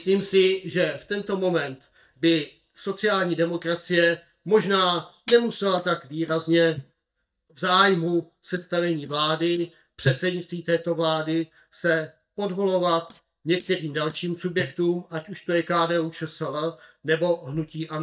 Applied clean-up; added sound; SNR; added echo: neural mask model DeepFilterNet 3.